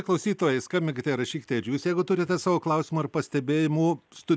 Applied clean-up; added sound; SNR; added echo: none; none; none; none.